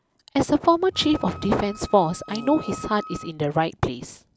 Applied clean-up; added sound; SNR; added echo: none; Fart / Drawer open or close + Wind instrument, woodwind instrument; 17 dB; none.